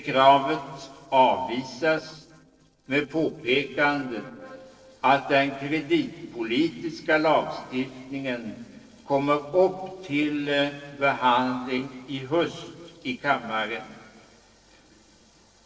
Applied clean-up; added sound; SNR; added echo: neural separator model SepFormer DNS4.